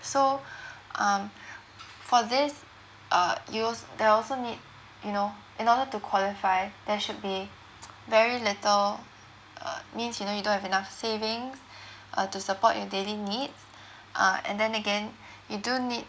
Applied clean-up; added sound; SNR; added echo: none; none; none; none.